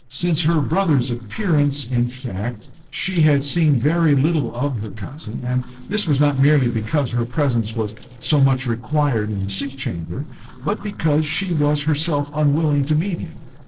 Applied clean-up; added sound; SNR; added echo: neural separator model SepFormer DNS4.